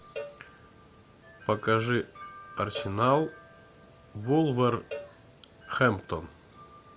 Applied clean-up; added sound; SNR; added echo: none; Wind chime + Cowbell; 16 dB; none.